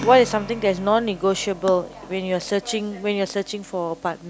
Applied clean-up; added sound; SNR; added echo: none; Keyboard (musical); 18 dB; none.